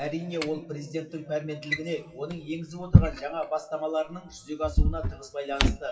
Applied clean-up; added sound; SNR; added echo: classical method WPE with log-MMSE.